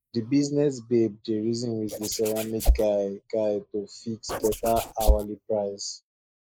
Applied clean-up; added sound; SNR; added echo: neural mask model Resemble Enhance denoiser.